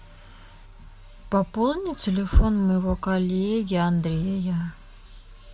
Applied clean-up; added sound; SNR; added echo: none; none; none; none.